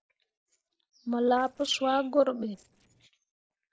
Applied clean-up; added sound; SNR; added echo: neural separator model SepFormer DNS4.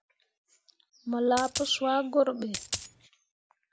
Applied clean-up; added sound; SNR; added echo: none; Coin (dropping); 6 dB; none.